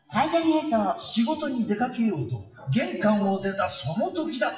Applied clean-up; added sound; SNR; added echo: classical method WPE with log-MMSE.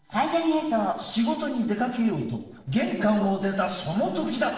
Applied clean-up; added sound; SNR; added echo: neural separator model SepFormer DNS4.